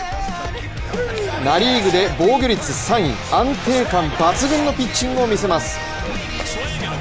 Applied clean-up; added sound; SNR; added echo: none; Gull, seagull; 16 dB; none.